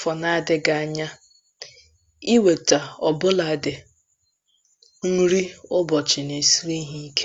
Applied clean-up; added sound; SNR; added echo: none; none; none; none.